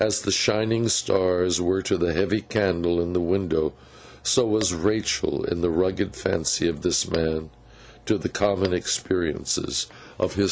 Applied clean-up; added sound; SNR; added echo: none; Tap / Glass; 14 dB; none.